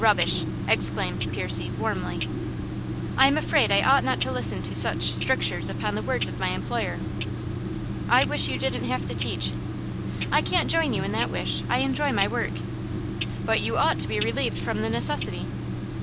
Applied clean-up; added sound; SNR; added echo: none; Clock; 2 dB; none.